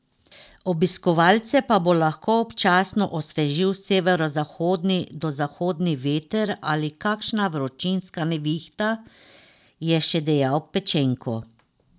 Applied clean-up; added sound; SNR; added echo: none; none; none; none.